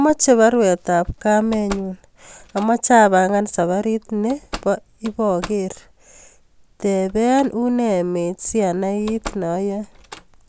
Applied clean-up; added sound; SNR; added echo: none; Slam; 20 dB; none.